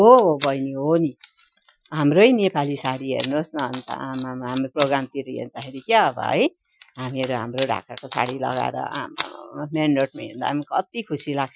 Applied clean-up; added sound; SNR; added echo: classical method Wiener filter.